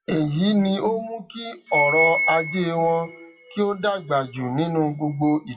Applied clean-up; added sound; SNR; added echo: classical method WPE with log-MMSE.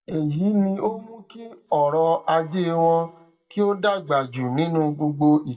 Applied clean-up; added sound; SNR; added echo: neural mask model DeepFilterNet 3.